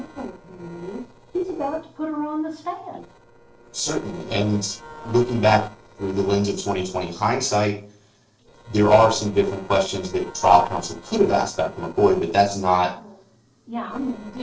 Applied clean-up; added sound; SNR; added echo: neural separator model SepFormer DNS4.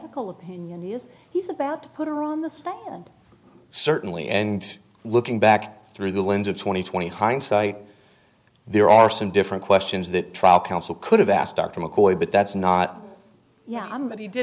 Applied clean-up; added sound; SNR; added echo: none; none; none; none.